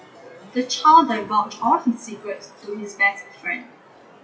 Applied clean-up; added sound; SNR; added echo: classical method WPE with log-MMSE.